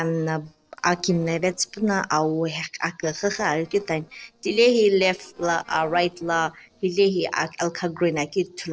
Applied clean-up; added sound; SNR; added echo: neural separator model SepFormer DNS4.